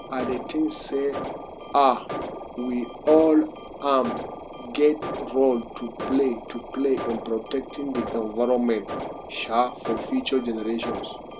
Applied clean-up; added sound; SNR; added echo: none; Alarm; 10 dB; none.